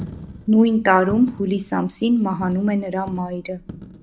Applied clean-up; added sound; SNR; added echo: none; Coin (dropping); 17 dB; none.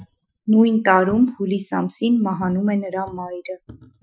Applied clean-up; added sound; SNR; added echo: classical method Wiener filter.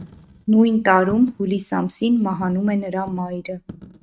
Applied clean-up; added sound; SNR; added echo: neural mask model RNNoise.